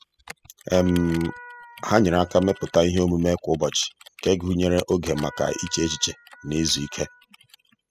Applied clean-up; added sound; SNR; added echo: classical method spectral subtraction.